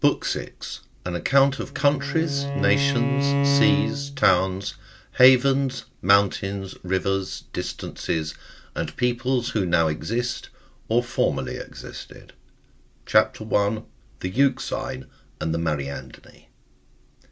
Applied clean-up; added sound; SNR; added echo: none; Bowed string instrument; 1 dB; none.